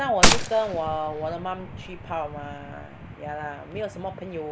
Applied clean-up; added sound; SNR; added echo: none; Gunshot, gunfire; -5 dB; none.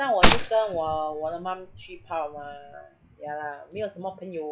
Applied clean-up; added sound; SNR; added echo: classical method log-MMSE.